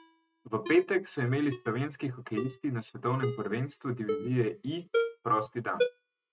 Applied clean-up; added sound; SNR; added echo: neural mask model RNNoise.